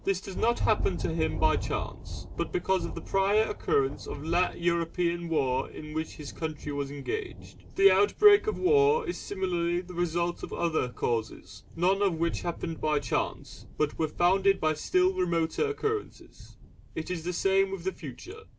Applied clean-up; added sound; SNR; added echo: none; Thunder; 10 dB; none.